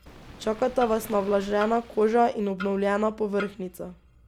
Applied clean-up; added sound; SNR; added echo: none; Waves, surf + Clock; 17 dB; none.